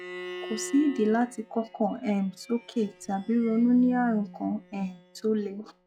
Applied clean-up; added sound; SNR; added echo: classical method log-MMSE.